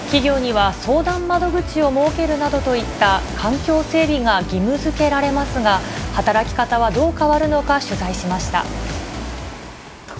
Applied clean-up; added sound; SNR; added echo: none; Ocean; 15 dB; none.